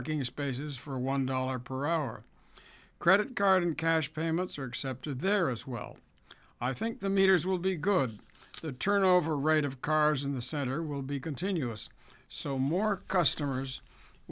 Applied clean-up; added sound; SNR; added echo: none; none; none; none.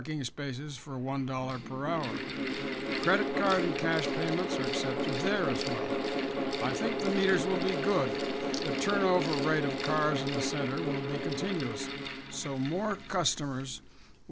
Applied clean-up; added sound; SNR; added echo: none; Mechanical fan; 1 dB; none.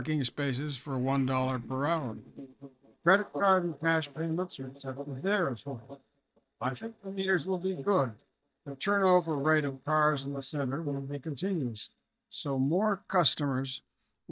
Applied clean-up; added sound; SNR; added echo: neural mask model DeepFilterNet 3.